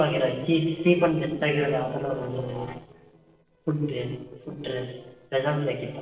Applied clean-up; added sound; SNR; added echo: neural separator model SepFormer DNS4.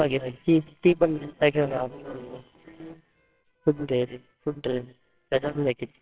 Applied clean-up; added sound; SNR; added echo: neural separator model SepFormer WHAMR!.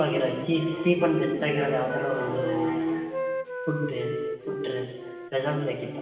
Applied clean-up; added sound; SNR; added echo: none; Wind instrument, woodwind instrument; 6 dB; reverberation time 1.3 s.